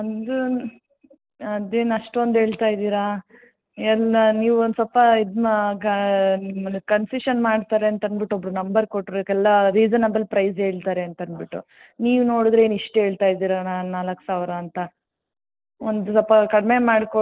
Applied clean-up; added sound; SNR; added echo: neural separator model SepFormer DNS4.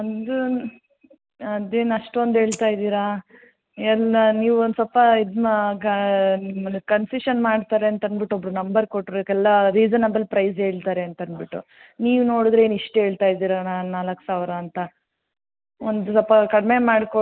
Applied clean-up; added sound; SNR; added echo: none; Rattle (instrument); 16 dB; none.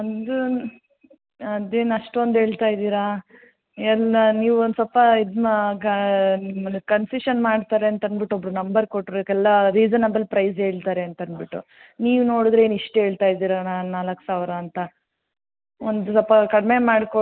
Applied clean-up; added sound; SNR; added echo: none; none; none; none.